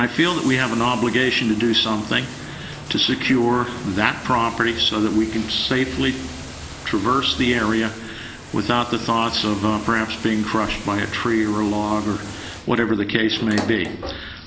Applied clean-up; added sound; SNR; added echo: none; Bathtub (filling or washing); 15 dB; none.